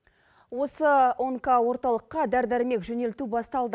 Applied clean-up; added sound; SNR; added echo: none; none; none; none.